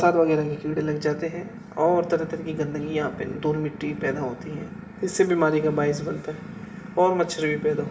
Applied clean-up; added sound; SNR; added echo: none; Purr; 13 dB; reverberation time 0.5 s.